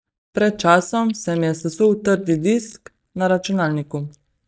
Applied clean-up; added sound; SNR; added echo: neural mask model DeepFilterNet 3.